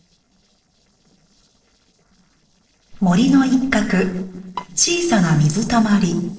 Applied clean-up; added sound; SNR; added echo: neural separator model SepFormer DNS4.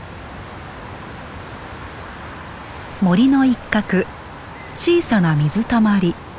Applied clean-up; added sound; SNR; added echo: none; none; none; none.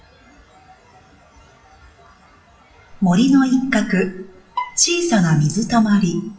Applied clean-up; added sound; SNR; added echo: classical method WPE with log-MMSE.